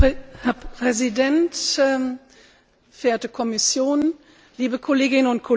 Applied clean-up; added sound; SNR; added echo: none; none; none; none.